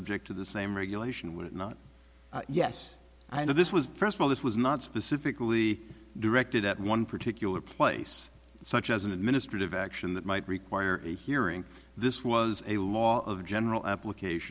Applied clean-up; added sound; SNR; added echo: none; none; none; none.